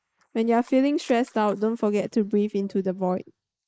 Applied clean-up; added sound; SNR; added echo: neural mask model Resemble Enhance denoiser.